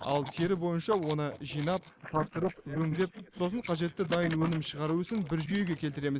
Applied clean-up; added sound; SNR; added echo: neural mask model Resemble Enhance denoiser.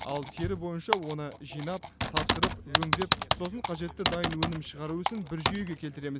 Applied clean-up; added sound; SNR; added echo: none; Typing; -2 dB; none.